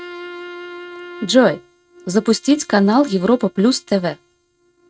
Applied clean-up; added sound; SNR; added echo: neural mask model RNNoise.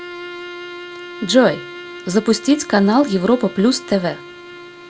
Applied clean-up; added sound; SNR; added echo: none; Bowed string instrument; 15 dB; none.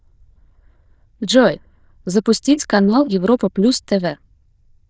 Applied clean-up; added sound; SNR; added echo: neural diffusion model UNIVERSE++.